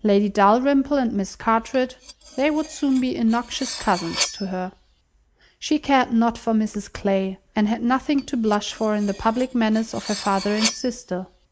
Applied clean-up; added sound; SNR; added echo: none; Cutlery, silverware; 12 dB; none.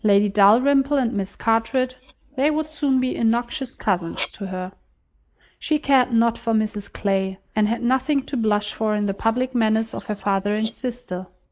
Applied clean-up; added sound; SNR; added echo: neural mask model Resemble Enhance denoiser.